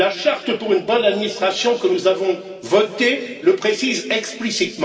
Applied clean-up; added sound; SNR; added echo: none; none; none; reverberation time 2.2 s.